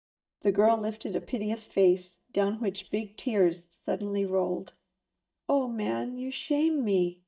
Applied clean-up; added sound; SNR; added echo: neural mask model DeepFilterNet 3.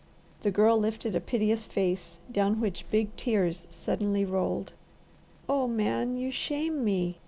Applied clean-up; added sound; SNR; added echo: none; none; none; none.